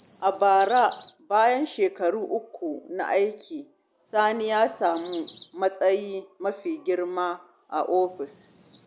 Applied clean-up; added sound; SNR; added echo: none; Chirp, tweet; 16 dB; none.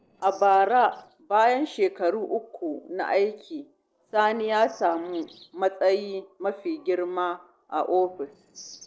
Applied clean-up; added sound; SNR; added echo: neural separator model SepFormer DNS4.